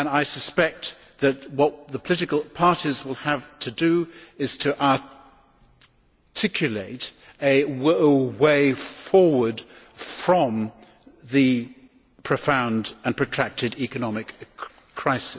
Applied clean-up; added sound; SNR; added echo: none; none; none; none.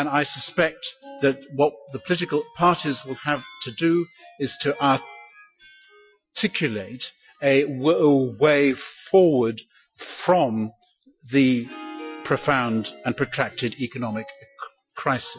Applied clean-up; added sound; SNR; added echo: classical method Wiener filter.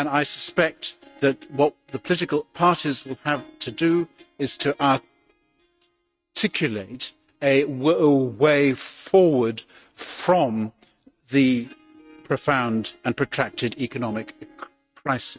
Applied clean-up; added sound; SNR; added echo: neural mask model RNNoise.